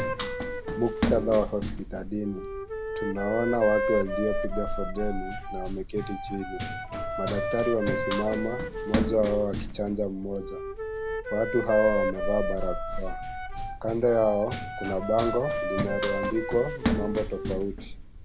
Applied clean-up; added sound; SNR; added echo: none; Wind instrument, woodwind instrument + Run; 1 dB; none.